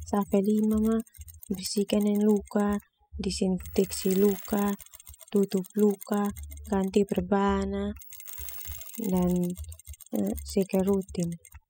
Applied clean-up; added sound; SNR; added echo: classical method spectral subtraction.